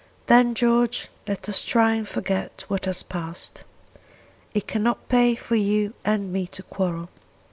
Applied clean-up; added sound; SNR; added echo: none; none; none; none.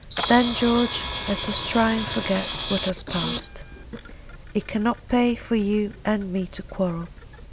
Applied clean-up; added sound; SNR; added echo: none; Camera; 8 dB; none.